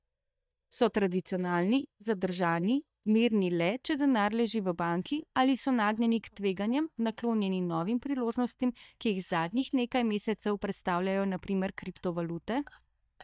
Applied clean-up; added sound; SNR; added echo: neural mask model DeepFilterNet 3.